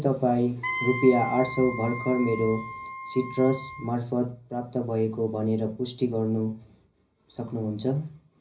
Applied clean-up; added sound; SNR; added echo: none; Wind instrument, woodwind instrument; 9 dB; reverberation time 0.5 s.